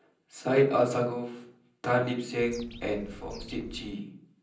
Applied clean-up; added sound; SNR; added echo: none; Bird; 15 dB; reverberation time 0.6 s.